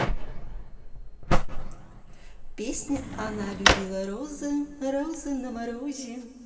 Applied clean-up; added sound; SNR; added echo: none; Drawer open or close; 2 dB; reverberation time 2.5 s.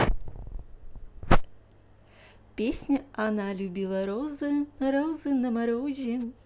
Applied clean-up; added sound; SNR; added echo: none; none; none; none.